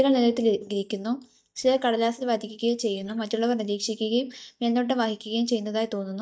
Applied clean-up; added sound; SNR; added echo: neural mask model DeepFilterNet 3.